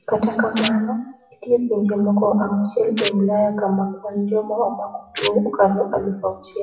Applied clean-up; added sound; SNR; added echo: classical method WPE with log-MMSE.